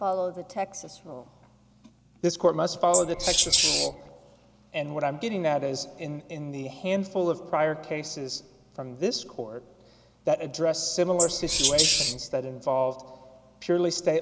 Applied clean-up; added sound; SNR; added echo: none; Wild animals; -4 dB; none.